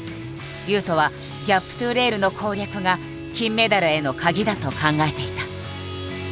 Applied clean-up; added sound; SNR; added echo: none; none; none; none.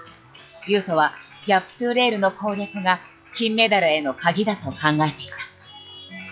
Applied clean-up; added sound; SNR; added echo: classical method log-MMSE.